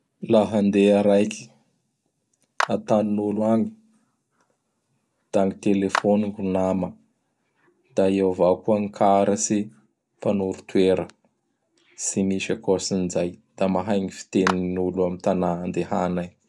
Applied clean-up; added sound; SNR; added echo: none; Clapping; 10 dB; none.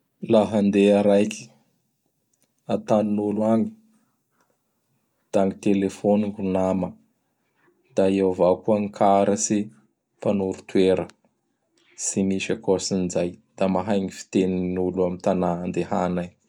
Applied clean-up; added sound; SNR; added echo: none; none; none; none.